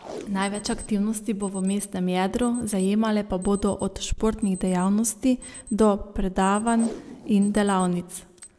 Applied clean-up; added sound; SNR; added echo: none; Alarm + Packing tape, duct tape; 17 dB; none.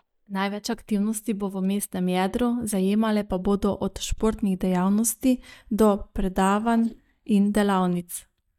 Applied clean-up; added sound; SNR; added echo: neural mask model DeepFilterNet 3.